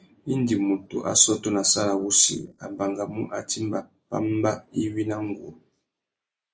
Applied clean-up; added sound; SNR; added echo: neural mask model Resemble Enhance denoiser.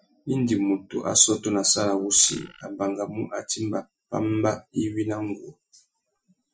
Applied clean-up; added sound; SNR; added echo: classical method Wiener filter.